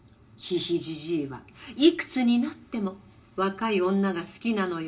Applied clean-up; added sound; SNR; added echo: none; none; none; reverberation time 0.2 s.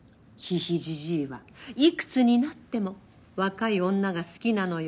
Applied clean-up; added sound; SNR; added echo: none; none; none; none.